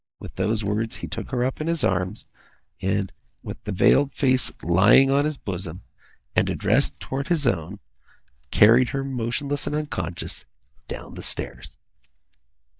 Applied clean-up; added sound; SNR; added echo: neural mask model DeepFilterNet 3.